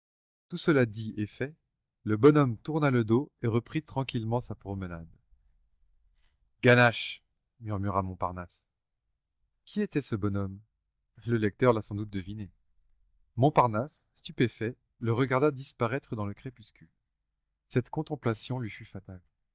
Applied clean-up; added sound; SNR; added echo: neural mask model DeepFilterNet 3.